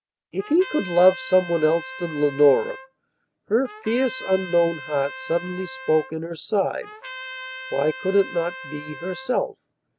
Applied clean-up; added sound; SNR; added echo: none; Trumpet; 14 dB; none.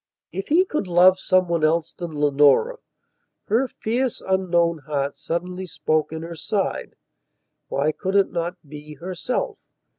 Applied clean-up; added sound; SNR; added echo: none; none; none; none.